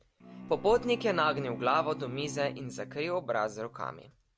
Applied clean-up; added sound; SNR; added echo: none; Bowed string instrument; 12 dB; none.